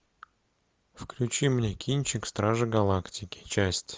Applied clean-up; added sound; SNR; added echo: none; none; none; none.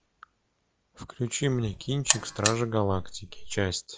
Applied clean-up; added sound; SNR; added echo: classical method log-MMSE.